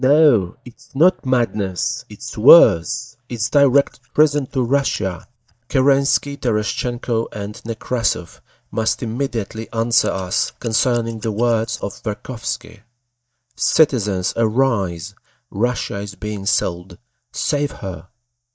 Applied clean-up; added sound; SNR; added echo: neural mask model DeepFilterNet 3.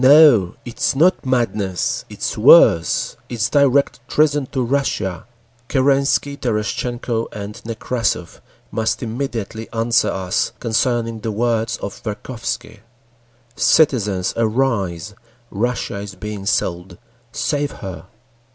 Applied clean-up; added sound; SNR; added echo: none; none; none; none.